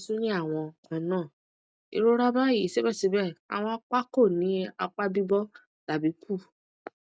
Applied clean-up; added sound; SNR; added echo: none; none; none; none.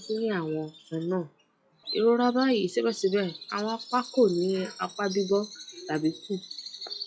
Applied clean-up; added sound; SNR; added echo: classical method log-MMSE.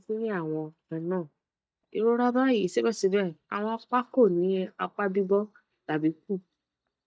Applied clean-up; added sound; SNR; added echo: neural mask model DeepFilterNet 3.